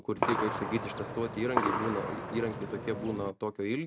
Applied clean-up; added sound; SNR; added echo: none; Gunshot, gunfire; 1 dB; none.